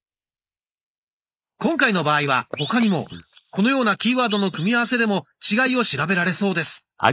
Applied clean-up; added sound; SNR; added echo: neural mask model Resemble Enhance denoiser.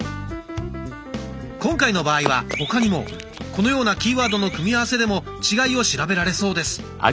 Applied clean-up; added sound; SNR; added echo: none; Run; 14 dB; none.